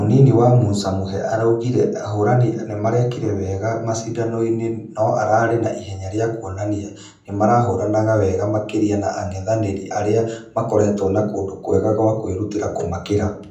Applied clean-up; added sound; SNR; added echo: none; none; none; reverberation time 0.6 s.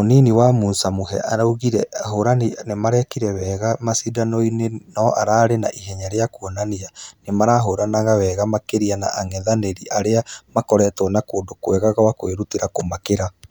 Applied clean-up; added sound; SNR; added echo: none; none; none; none.